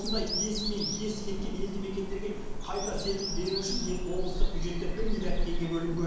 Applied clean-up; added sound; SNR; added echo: none; Bird vocalization, bird call, bird song; -3 dB; reverberation time 1.0 s.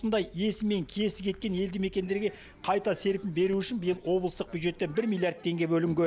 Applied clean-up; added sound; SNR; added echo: none; none; none; none.